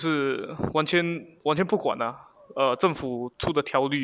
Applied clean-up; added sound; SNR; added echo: none; none; none; none.